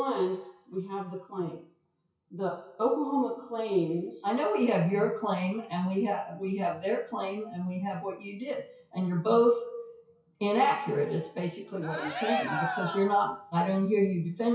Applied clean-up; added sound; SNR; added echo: classical method WPE with log-MMSE.